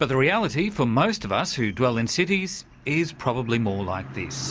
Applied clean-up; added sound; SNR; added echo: none; none; none; none.